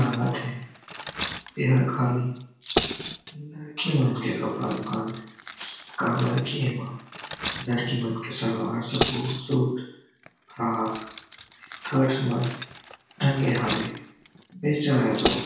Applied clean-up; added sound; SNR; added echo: none; Cutlery, silverware; 3 dB; reverberation time 0.6 s.